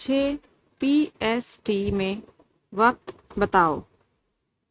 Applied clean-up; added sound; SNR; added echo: neural mask model RNNoise.